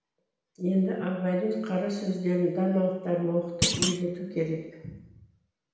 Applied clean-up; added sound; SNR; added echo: none; Thump, thud; 2 dB; reverberation time 0.9 s.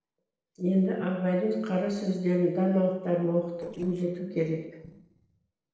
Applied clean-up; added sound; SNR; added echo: neural separator model SepFormer DNS4.